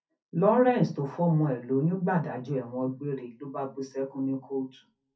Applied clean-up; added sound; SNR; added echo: none; none; none; reverberation time 0.3 s.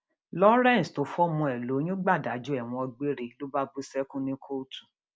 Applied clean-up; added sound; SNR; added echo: none; none; none; none.